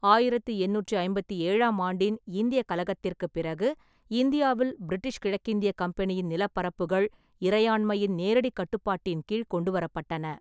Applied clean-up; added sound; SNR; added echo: none; none; none; none.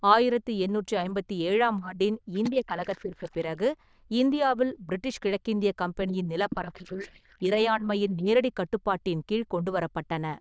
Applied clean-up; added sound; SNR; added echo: neural diffusion model UNIVERSE++.